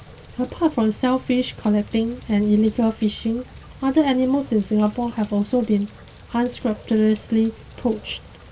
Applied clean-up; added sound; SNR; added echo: none; Rain; 19 dB; reverberation time 0.2 s.